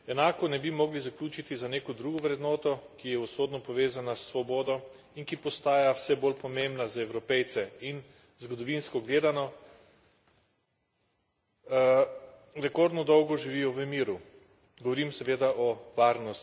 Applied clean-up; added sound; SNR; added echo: none; none; none; none.